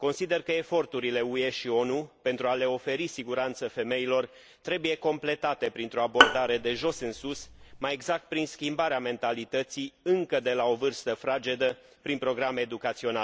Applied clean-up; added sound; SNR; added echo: none; Bowed string instrument; -1 dB; none.